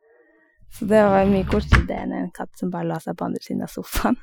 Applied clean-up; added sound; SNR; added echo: classical method Wiener filter.